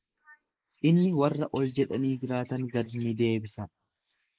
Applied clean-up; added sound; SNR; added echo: neural mask model Resemble Enhance denoiser.